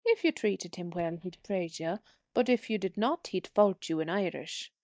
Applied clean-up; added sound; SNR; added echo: neural mask model DeepFilterNet 3.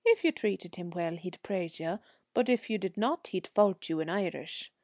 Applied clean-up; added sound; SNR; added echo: none; none; none; none.